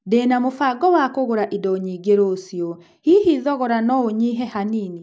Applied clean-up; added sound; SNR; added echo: none; none; none; none.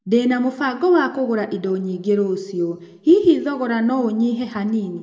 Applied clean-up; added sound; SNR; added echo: none; none; none; reverberation time 1.0 s.